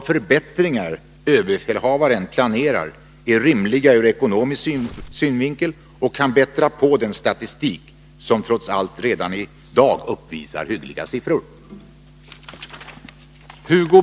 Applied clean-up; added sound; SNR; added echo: none; Tearing; 20 dB; none.